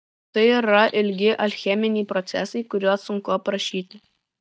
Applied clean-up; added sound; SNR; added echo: neural mask model DeepFilterNet 3.